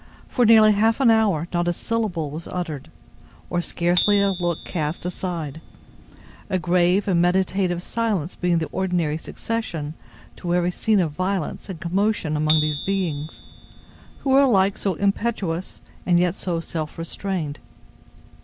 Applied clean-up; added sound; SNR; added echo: none; Bicycle bell; 11 dB; none.